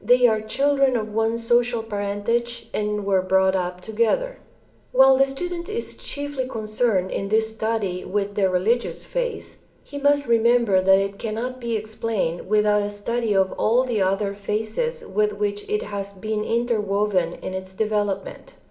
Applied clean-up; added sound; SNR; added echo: none; none; none; reverberation time 0.6 s.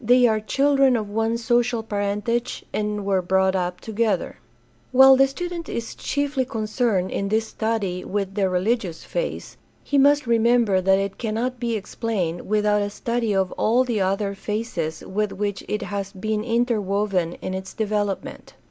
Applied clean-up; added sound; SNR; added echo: none; none; none; none.